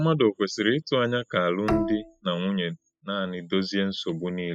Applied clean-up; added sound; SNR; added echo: classical method spectral subtraction.